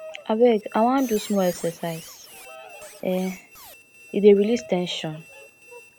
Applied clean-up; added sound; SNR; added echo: none; Squeak + Bird vocalization, bird call, bird song; 19 dB; none.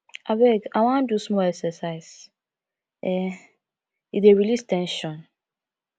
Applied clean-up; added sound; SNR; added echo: none; none; none; none.